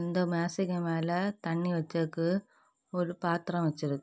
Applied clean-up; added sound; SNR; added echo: none; none; none; none.